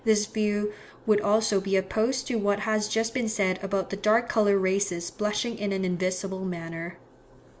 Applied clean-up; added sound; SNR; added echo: none; none; none; none.